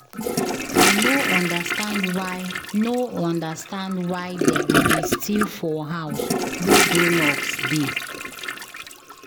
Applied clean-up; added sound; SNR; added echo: none; Toilet flush / Gurgling; -2 dB; none.